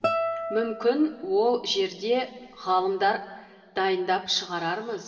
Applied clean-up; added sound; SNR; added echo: none; Guitar; 8 dB; reverberation time 2.8 s.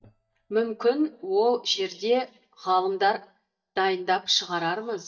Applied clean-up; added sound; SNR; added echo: neural mask model DeepFilterNet 3.